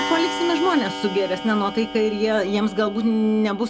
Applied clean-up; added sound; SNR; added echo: none; Clock; 9 dB; none.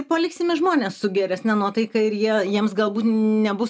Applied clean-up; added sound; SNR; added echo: none; none; none; none.